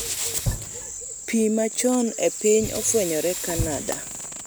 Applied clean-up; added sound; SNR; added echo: none; Sink (filling or washing); 10 dB; none.